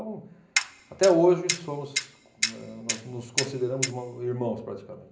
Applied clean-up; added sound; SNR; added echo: none; Clock; 4 dB; reverberation time 0.5 s.